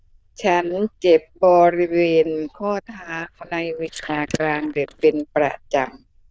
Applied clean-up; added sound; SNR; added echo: neural diffusion model UNIVERSE++.